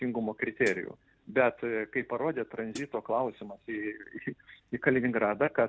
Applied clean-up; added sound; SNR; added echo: none; Hi-hat; 14 dB; none.